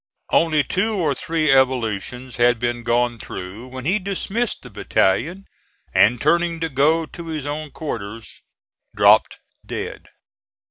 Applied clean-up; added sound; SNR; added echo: none; none; none; none.